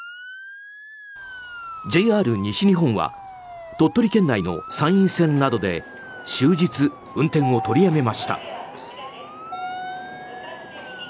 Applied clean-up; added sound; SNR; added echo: none; Motor vehicle (road) / Siren; 17 dB; none.